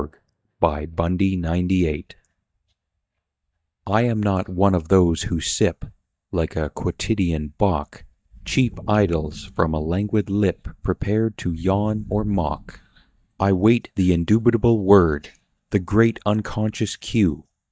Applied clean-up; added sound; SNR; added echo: neural mask model DeepFilterNet 3.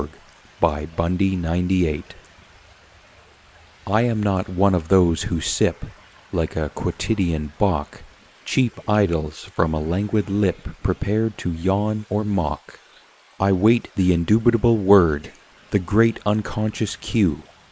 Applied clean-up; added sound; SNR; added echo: neural mask model Resemble Enhance denoiser.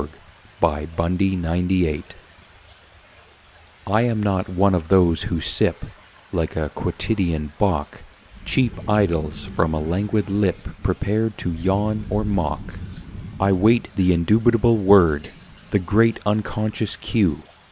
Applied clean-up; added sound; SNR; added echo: none; Thunder / Rain; 18 dB; none.